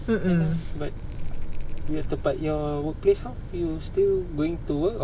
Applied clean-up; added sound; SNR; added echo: none; Bell; 1 dB; none.